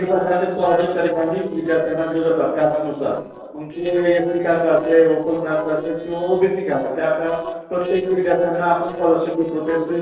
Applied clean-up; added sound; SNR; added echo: neural separator model SepFormer DNS4.